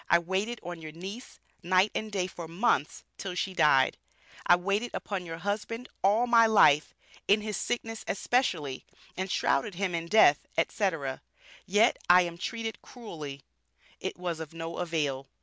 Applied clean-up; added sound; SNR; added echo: none; none; none; none.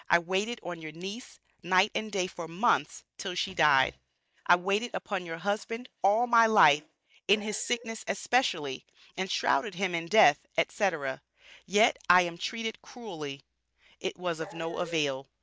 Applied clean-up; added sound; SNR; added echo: neural mask model DeepFilterNet 3.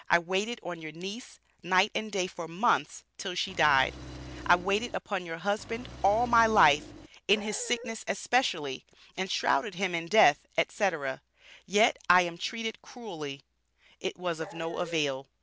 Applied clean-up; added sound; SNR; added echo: none; Engine + Dog; 14 dB; none.